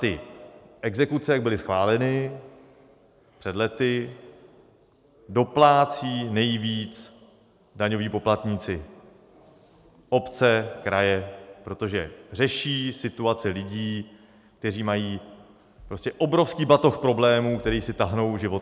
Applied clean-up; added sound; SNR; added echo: none; none; none; none.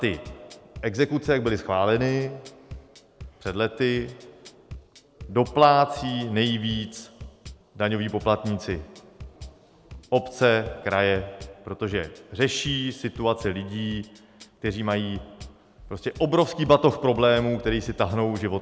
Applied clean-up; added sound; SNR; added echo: none; Bass drum / Drum kit; 19 dB; none.